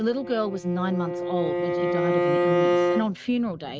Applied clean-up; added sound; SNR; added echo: neural mask model RNNoise.